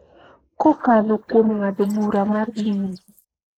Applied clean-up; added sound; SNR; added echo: neural mask model Resemble Enhance denoiser.